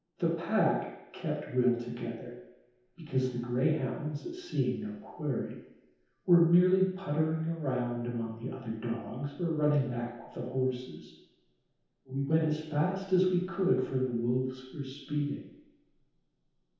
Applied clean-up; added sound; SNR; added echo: none; none; none; reverberation time 0.9 s.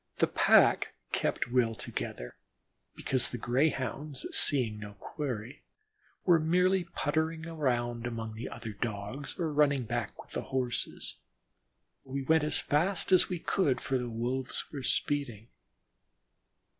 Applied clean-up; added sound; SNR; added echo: none; none; none; none.